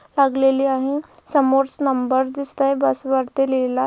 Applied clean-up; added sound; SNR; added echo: none; none; none; none.